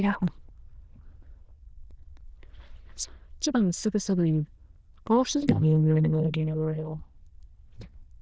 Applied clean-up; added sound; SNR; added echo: neural diffusion model UNIVERSE++.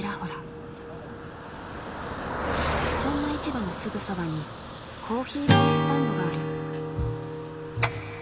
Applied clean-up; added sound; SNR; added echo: none; Acoustic guitar / Strum + Car passing by; -4 dB; none.